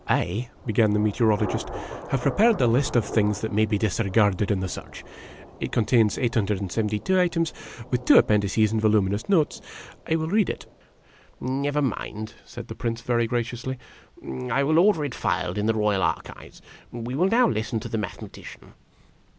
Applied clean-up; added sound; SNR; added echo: none; Thunder / Rain; 18 dB; none.